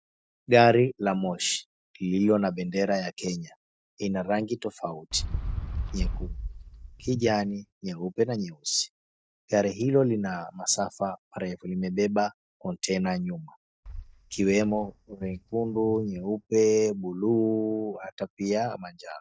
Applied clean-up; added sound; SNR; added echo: neural mask model DeepFilterNet 3.